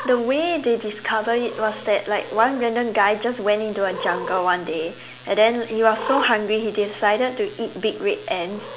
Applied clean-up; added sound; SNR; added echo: none; Cat; 14 dB; none.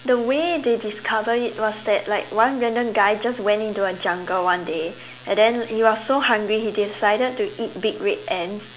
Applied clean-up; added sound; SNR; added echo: none; none; none; none.